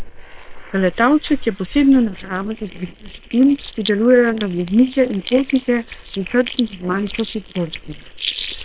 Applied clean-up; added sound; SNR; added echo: neural separator model SepFormer WHAM!.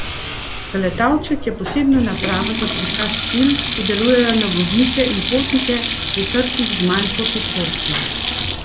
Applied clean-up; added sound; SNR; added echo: none; Sink (filling or washing); 3 dB; none.